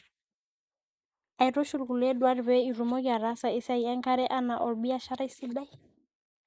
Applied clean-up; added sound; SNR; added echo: neural mask model Resemble Enhance denoiser.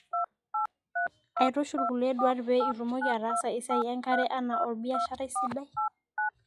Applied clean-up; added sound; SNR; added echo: classical method log-MMSE.